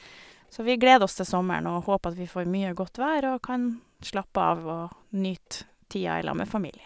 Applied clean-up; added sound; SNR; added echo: none; none; none; none.